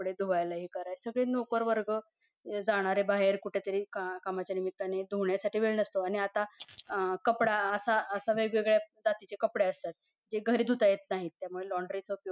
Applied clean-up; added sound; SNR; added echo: neural mask model Resemble Enhance denoiser.